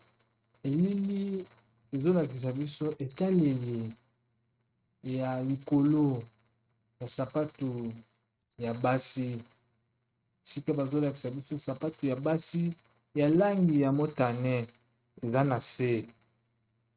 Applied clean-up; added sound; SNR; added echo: neural mask model RNNoise.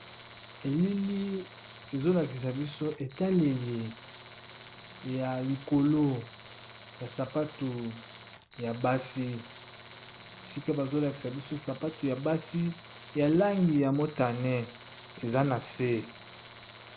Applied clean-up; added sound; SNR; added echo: none; Tools; 17 dB; none.